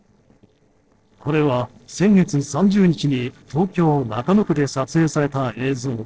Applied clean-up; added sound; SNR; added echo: neural separator model SepFormer DNS4.